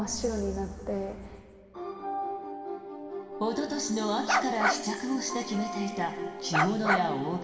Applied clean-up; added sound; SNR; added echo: none; Bark; -3 dB; reverberation time 2.5 s.